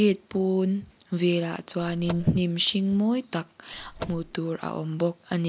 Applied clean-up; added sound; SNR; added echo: none; Car; 13 dB; none.